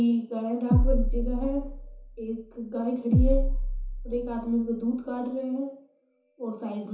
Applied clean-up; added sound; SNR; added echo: none; Bass drum; -3 dB; reverberation time 0.9 s.